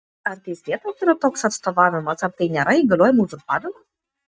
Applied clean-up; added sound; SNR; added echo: neural mask model DeepFilterNet 3.